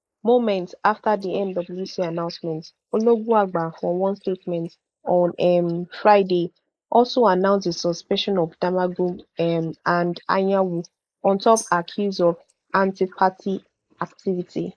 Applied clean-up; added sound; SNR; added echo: neural mask model Resemble Enhance denoiser.